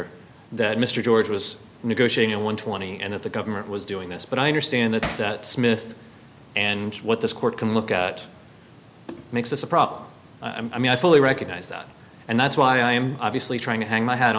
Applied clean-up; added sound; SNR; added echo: none; Hammer; 7 dB; none.